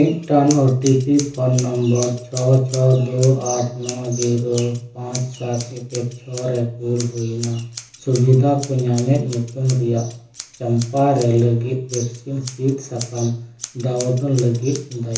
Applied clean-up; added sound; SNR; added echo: none; Scissors; 17 dB; reverberation time 0.7 s.